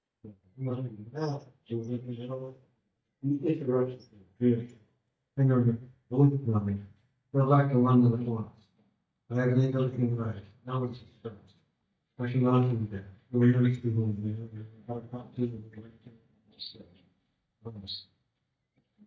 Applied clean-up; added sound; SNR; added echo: neural mask model DeepFilterNet 3.